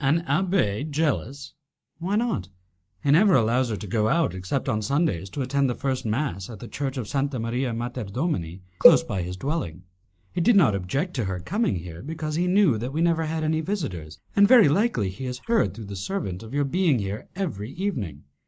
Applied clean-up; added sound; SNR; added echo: neural mask model Resemble Enhance denoiser.